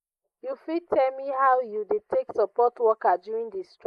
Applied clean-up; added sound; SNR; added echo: neural mask model Resemble Enhance denoiser.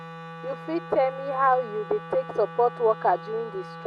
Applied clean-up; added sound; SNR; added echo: none; Wind instrument, woodwind instrument; 13 dB; none.